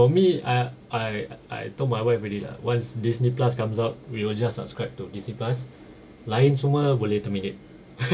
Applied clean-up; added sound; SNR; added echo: none; none; none; none.